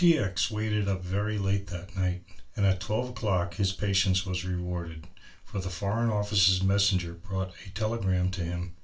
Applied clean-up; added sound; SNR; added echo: none; none; none; reverberation time 0.2 s.